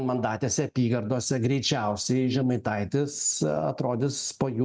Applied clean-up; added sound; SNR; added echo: none; none; none; none.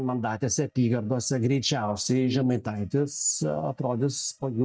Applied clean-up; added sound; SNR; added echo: neural mask model DeepFilterNet 3.